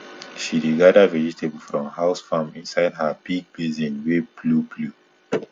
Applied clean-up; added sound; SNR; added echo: none; none; none; none.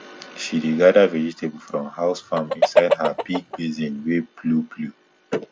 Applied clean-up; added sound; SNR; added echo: none; Chicken, rooster; 1 dB; none.